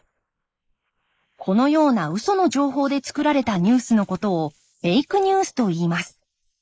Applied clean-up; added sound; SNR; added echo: neural mask model Resemble Enhance denoiser.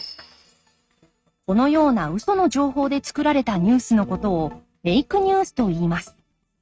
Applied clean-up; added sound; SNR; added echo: neural mask model RNNoise.